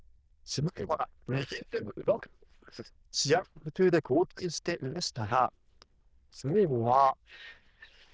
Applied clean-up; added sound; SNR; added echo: neural diffusion model UNIVERSE++.